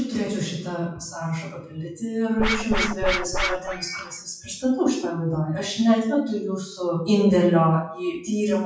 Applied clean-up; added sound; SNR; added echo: classical method WPE with log-MMSE.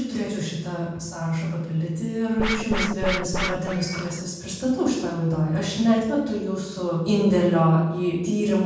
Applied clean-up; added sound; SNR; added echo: none; Scratching (performance technique); 5 dB; reverberation time 1.1 s.